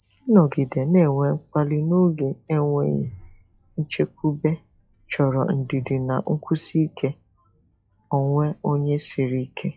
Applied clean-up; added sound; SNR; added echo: classical method log-MMSE.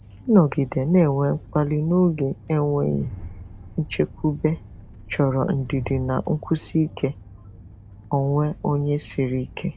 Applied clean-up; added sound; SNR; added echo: none; Train; 17 dB; none.